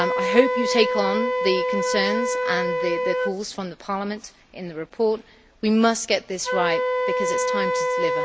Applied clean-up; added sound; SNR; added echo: none; Wind instrument, woodwind instrument; 0 dB; none.